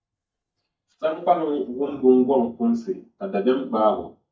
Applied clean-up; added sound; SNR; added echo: neural mask model DeepFilterNet 3.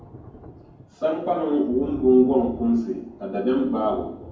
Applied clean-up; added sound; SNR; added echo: none; Thunder; 19 dB; reverberation time 0.9 s.